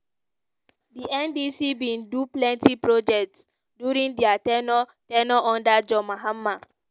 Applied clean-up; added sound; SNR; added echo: none; none; none; none.